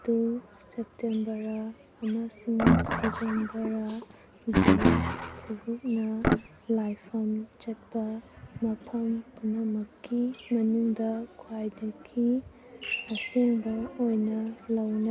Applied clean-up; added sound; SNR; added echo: none; Guitar; -3 dB; none.